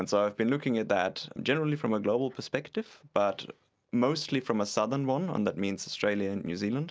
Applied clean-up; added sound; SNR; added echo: none; none; none; none.